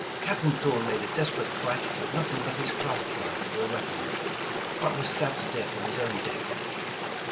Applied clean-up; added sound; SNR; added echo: none; Stream; -1 dB; none.